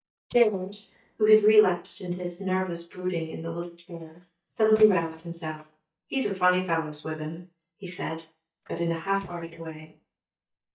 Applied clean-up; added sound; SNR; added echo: neural mask model DeepFilterNet 3.